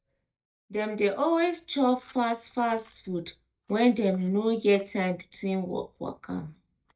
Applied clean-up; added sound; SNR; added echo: neural mask model DeepFilterNet 3.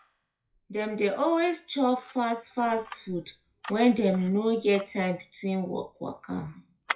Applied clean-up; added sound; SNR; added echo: classical method WPE with log-MMSE.